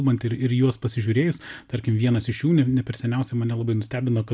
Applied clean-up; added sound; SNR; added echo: none; none; none; none.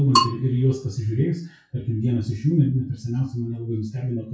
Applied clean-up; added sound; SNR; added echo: classical method WPE with log-MMSE.